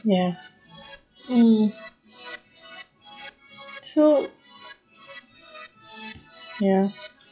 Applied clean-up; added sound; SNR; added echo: classical method WPE with log-MMSE.